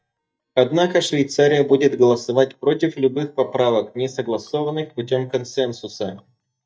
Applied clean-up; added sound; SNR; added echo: neural mask model DeepFilterNet 3.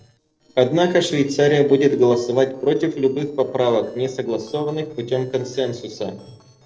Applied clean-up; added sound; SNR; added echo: neural separator model SepFormer DNS4.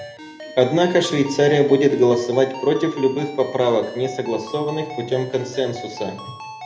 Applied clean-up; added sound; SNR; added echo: none; Ringtone; 15 dB; reverberation time 0.8 s.